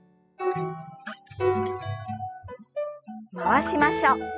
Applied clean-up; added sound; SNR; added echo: classical method spectral subtraction.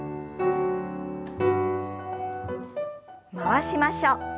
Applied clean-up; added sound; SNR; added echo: none; none; none; none.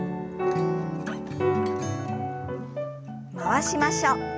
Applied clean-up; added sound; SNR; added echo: none; Acoustic guitar; 5 dB; none.